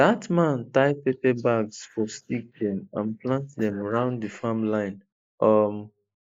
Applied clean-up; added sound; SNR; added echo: neural mask model Resemble Enhance denoiser.